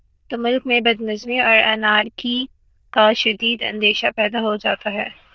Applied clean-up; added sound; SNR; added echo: neural diffusion model UNIVERSE++.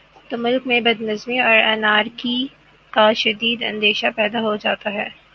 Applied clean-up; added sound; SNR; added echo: none; none; none; none.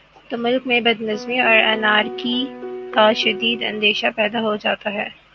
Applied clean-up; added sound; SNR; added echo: none; Piano; 12 dB; none.